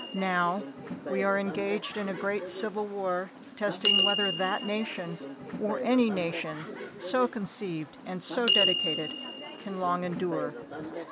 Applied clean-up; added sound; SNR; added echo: none; Door / Bell; 3 dB; none.